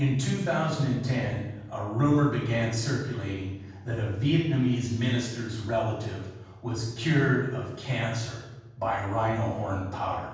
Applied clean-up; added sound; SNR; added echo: none; none; none; reverberation time 1.2 s.